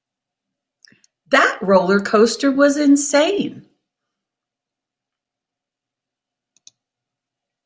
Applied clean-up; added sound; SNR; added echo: none; none; none; none.